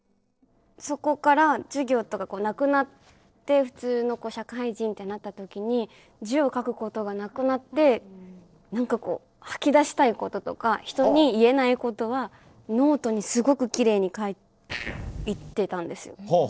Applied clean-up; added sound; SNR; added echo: neural separator model SepFormer DNS4.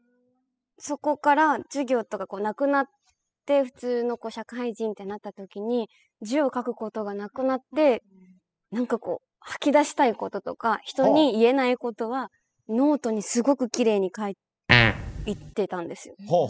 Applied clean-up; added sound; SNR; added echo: classical method spectral subtraction.